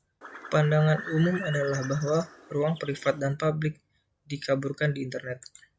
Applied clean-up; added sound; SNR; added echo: none; Bird; 13 dB; none.